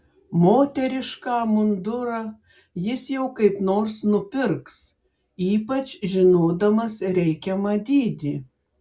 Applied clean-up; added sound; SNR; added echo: none; none; none; none.